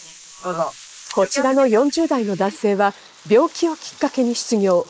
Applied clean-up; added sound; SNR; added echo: neural mask model Resemble Enhance denoiser.